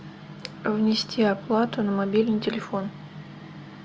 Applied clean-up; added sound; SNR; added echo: none; none; none; none.